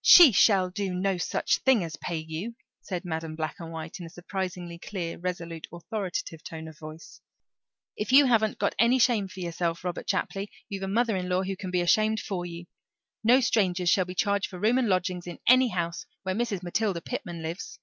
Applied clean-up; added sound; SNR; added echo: none; none; none; none.